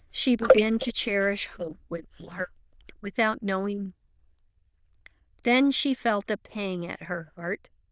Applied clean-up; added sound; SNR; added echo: neural diffusion model UNIVERSE++.